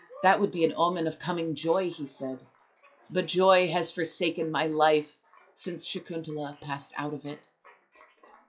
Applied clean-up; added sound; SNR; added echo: classical method log-MMSE.